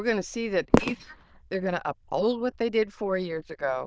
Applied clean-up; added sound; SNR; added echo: neural diffusion model UNIVERSE++.